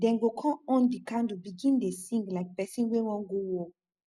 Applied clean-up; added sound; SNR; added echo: none; none; none; none.